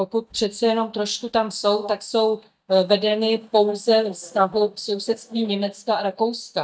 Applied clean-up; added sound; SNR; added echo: neural mask model DeepFilterNet 3.